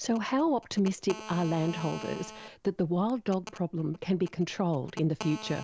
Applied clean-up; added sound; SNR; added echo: none; Telephone; 16 dB; none.